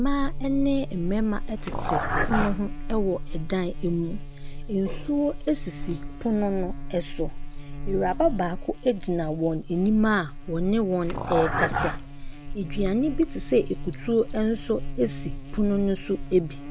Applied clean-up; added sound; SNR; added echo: none; Buzz + Dog; 4 dB; none.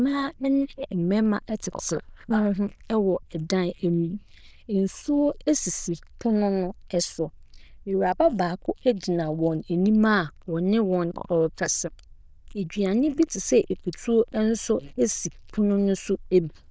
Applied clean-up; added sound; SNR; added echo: neural diffusion model UNIVERSE++.